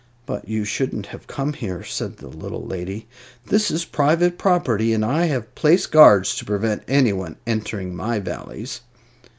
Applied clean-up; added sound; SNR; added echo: none; none; none; none.